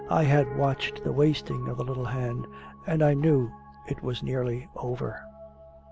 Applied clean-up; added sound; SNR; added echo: none; Piano; 16 dB; none.